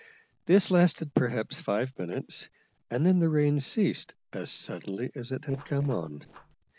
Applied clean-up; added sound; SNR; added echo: neural separator model SepFormer DNS4.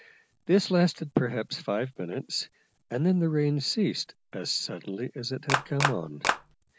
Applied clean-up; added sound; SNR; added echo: none; Clapping; -1 dB; none.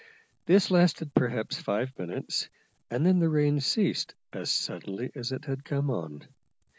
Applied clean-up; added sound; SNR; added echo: none; none; none; none.